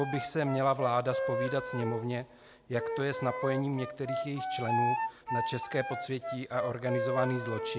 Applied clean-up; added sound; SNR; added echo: none; Wind instrument, woodwind instrument; 3 dB; none.